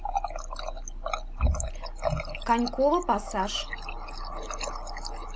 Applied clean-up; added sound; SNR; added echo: none; Water tap, faucet; 3 dB; none.